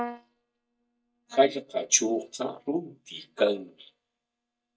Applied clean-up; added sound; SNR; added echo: neural mask model DeepFilterNet 3.